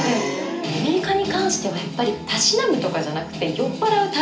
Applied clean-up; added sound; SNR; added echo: none; none; none; reverberation time 0.4 s.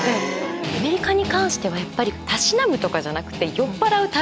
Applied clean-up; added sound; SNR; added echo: none; none; none; none.